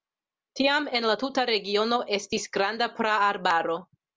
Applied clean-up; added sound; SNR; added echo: none; none; none; none.